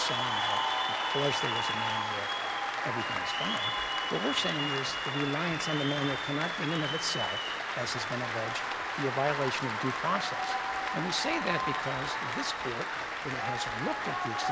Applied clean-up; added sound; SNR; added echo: none; Applause / Cheering; -3 dB; none.